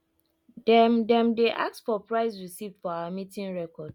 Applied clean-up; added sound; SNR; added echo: none; none; none; none.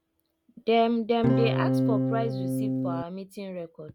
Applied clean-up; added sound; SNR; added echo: none; Electric guitar / Strum; -4 dB; none.